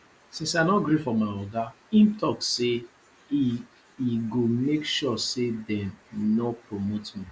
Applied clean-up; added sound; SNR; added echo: none; none; none; none.